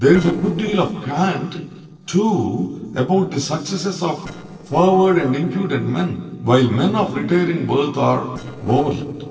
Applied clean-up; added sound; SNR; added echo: neural separator model SepFormer DNS4.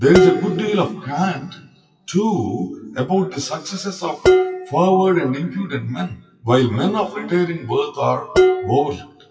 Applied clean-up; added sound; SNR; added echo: classical method WPE with log-MMSE.